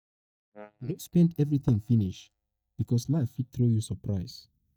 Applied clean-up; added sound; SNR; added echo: neural mask model DeepFilterNet 3.